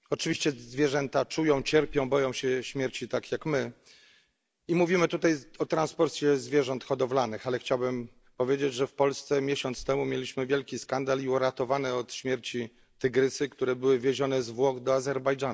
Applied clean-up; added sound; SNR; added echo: none; none; none; none.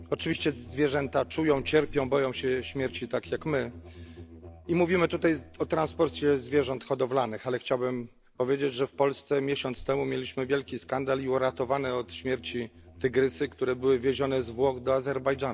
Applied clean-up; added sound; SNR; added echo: none; Musical instrument; 20 dB; none.